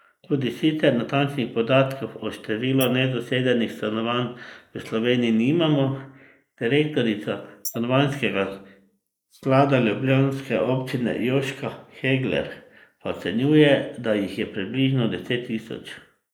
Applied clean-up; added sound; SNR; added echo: neural mask model Resemble Enhance denoiser.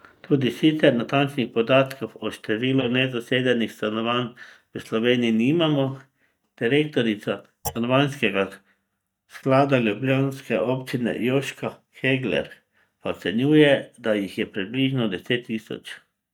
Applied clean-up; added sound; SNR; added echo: neural mask model DeepFilterNet 3.